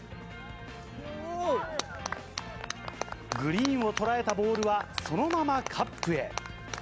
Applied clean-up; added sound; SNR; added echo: none; none; none; none.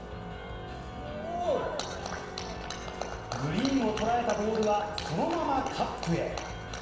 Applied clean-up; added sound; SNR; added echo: none; Organ; 12 dB; reverberation time 1.0 s.